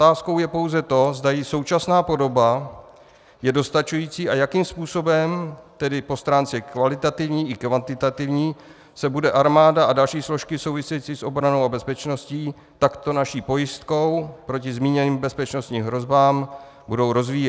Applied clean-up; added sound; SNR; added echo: none; none; none; none.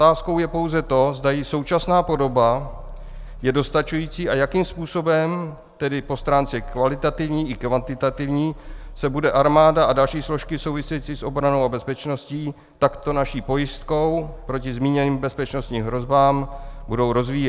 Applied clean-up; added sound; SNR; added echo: none; Growling; 15 dB; none.